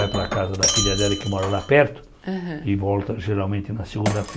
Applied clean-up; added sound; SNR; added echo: none; Shatter; 6 dB; none.